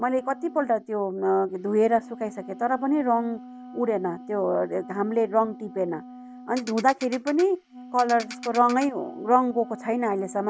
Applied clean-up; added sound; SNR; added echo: none; Ratchet, pawl + Wind instrument, woodwind instrument; 17 dB; none.